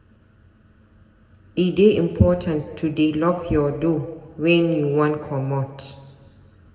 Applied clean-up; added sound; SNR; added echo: none; none; none; reverberation time 1.4 s.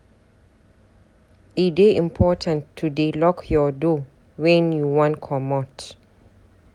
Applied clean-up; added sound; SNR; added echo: none; none; none; none.